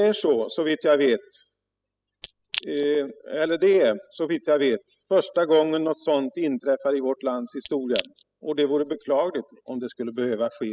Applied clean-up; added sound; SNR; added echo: classical method spectral subtraction.